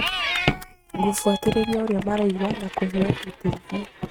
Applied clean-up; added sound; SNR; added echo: neural mask model RNNoise.